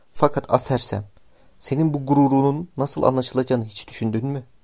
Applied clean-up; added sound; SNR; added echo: none; none; none; none.